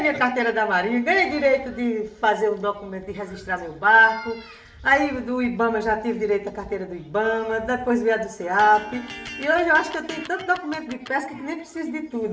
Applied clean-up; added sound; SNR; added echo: none; Electric guitar; 16 dB; reverberation time 0.5 s.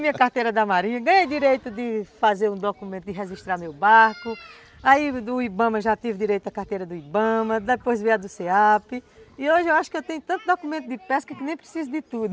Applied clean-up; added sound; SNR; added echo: none; none; none; none.